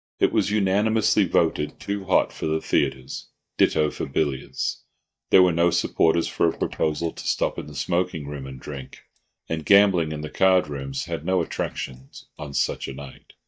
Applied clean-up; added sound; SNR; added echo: neural mask model DeepFilterNet 3.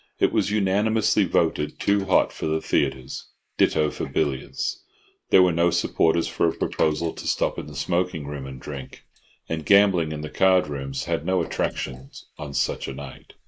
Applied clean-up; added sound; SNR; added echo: neural mask model Resemble Enhance denoiser.